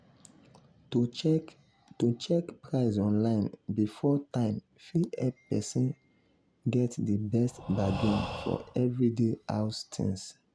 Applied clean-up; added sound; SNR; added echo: none; Breathing; 10 dB; none.